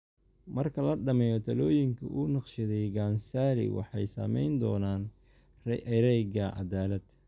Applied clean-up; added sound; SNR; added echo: none; none; none; none.